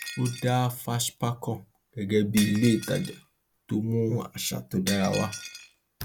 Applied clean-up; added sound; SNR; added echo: none; Shatter; 14 dB; none.